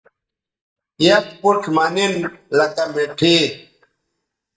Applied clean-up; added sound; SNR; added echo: neural mask model DeepFilterNet 3.